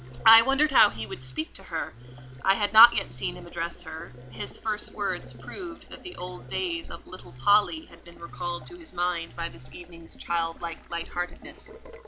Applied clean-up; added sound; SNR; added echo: none; Telephone + Water tap, faucet; 18 dB; none.